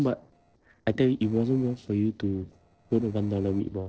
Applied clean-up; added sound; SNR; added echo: neural separator model SepFormer DNS4.